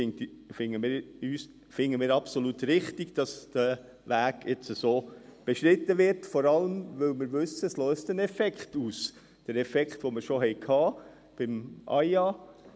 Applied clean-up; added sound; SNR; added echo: none; none; none; none.